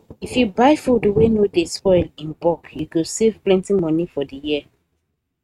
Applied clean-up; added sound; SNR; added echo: neural mask model RNNoise.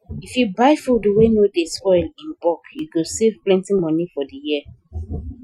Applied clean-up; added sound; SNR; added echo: classical method Wiener filter.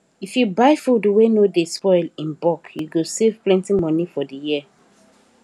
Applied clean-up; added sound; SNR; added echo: none; none; none; none.